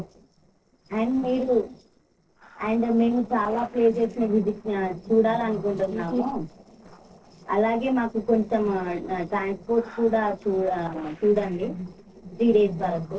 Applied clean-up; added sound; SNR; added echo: neural separator model SepFormer DNS4.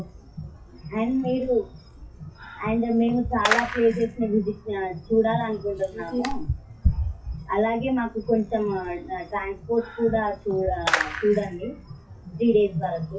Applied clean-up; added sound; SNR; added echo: classical method WPE with log-MMSE.